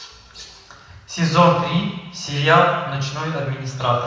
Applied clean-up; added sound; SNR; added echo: none; none; none; reverberation time 1.0 s.